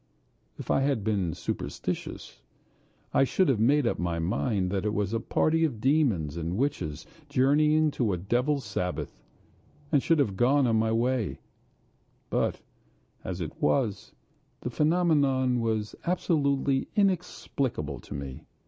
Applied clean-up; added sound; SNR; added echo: none; none; none; none.